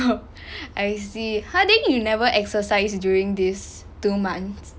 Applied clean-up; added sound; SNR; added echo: none; none; none; none.